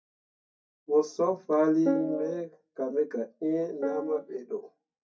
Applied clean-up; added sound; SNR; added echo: neural mask model DeepFilterNet 3.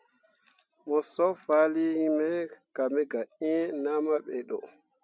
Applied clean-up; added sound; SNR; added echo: none; none; none; none.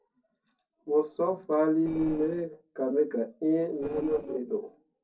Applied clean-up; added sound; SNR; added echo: neural separator model SepFormer DNS4.